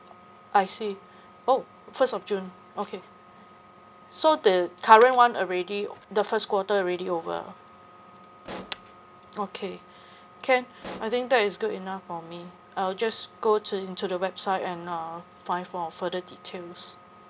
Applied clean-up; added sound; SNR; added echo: none; Explosion; 17 dB; none.